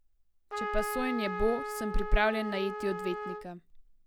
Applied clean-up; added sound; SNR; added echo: none; Trumpet; 6 dB; none.